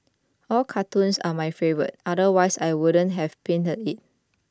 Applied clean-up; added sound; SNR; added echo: none; none; none; none.